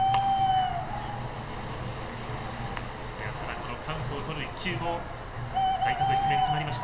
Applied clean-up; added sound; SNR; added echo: none; Bird; -4 dB; reverberation time 0.9 s.